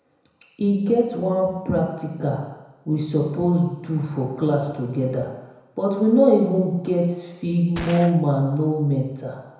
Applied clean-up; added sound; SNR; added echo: none; Gunshot, gunfire; 14 dB; reverberation time 0.9 s.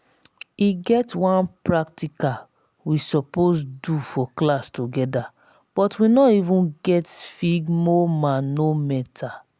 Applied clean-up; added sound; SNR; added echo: none; none; none; none.